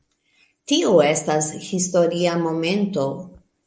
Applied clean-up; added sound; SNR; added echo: none; none; none; none.